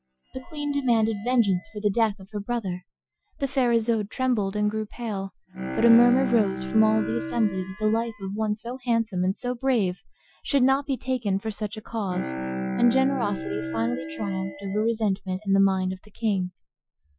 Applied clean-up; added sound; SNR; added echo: classical method Wiener filter.